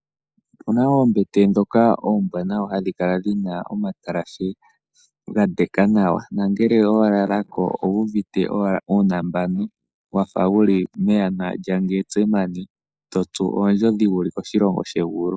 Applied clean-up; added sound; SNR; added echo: neural mask model Resemble Enhance denoiser.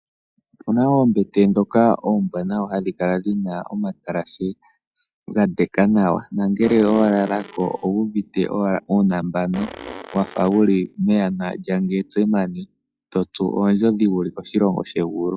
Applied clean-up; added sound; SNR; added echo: classical method log-MMSE.